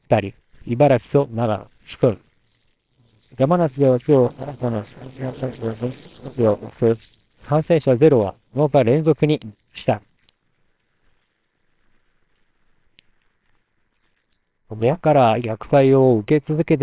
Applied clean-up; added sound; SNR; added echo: neural separator model SepFormer WHAMR!.